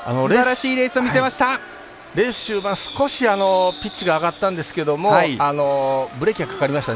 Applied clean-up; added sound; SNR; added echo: none; none; none; none.